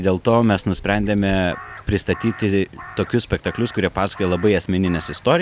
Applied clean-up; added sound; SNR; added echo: none; Crow; 17 dB; none.